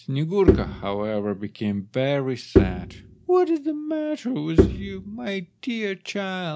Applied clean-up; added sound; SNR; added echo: none; Bowed string instrument; 0 dB; none.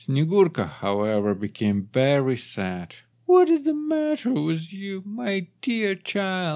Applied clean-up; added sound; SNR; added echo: none; none; none; none.